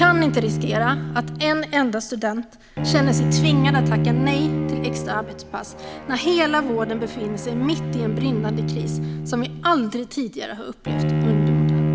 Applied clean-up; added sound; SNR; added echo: none; Bowed string instrument; 0 dB; none.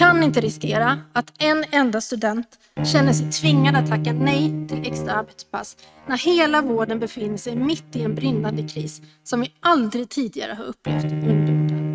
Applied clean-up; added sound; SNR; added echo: neural mask model RNNoise.